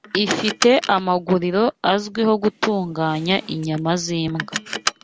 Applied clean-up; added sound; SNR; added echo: none; Car; 11 dB; none.